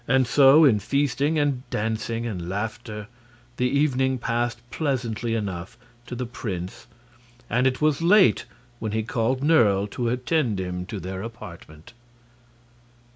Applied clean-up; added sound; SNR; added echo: none; none; none; none.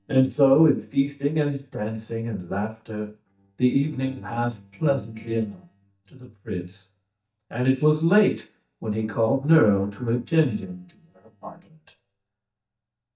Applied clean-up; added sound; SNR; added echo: neural mask model DeepFilterNet 3.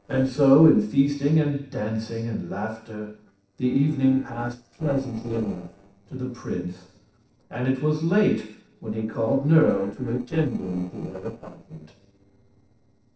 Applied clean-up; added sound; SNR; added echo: neural separator model SepFormer DNS4.